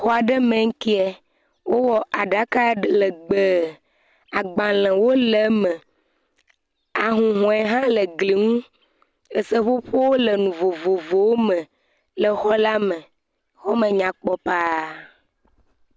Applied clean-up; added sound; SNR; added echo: none; none; none; none.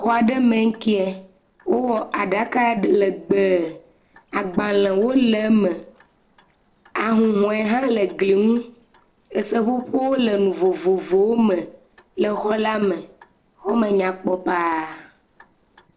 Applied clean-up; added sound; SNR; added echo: neural separator model SepFormer DNS4.